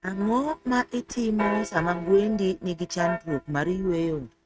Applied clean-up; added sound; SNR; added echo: neural mask model RNNoise.